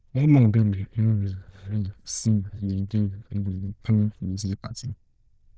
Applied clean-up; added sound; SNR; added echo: neural diffusion model UNIVERSE++.